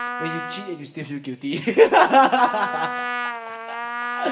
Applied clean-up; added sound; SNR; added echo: none; Trumpet; 9 dB; reverberation time 0.9 s.